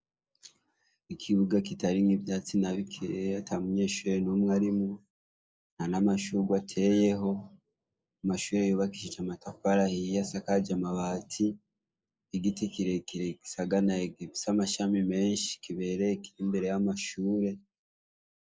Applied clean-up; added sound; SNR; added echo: neural mask model Resemble Enhance denoiser.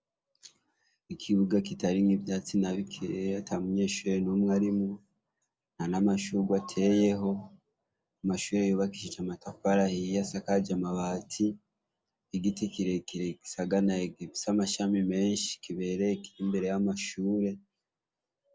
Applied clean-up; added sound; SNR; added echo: none; none; none; none.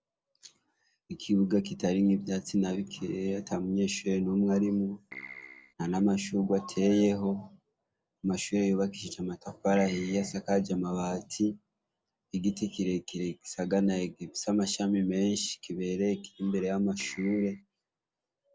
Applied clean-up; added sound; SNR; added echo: none; Keyboard (musical); 16 dB; none.